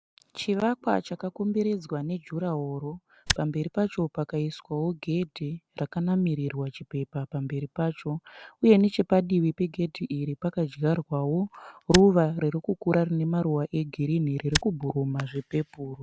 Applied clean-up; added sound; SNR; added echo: none; Tick; 4 dB; none.